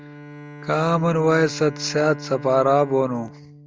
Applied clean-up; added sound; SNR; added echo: none; Bowed string instrument; 16 dB; none.